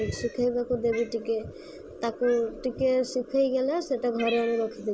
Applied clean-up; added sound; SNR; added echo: none; Cat; 19 dB; none.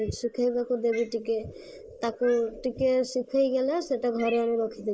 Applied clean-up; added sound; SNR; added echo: neural mask model Resemble Enhance denoiser.